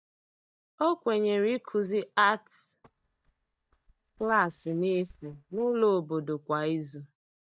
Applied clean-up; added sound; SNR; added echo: neural mask model DeepFilterNet 3.